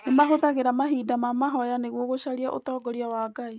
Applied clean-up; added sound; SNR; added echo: neural mask model RNNoise.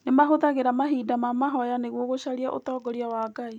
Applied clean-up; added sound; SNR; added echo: none; none; none; none.